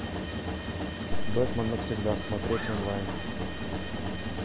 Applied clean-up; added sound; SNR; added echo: none; Zipper (clothing) + Mechanisms; -3 dB; none.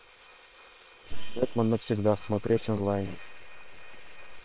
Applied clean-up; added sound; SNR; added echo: neural separator model SepFormer WHAM!.